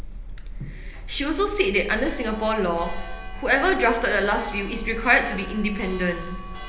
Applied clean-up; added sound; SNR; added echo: none; Church bell; 8 dB; reverberation time 1.0 s.